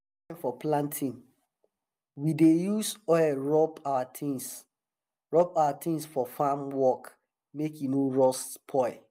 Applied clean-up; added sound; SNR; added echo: none; none; none; none.